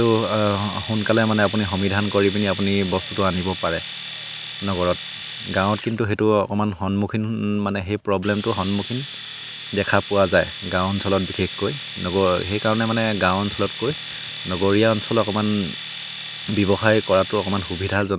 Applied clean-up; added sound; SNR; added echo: none; Domestic sounds, home sounds; 12 dB; none.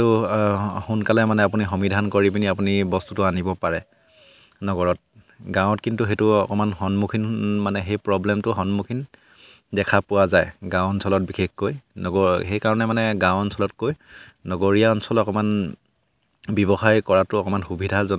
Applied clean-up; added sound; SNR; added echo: none; none; none; none.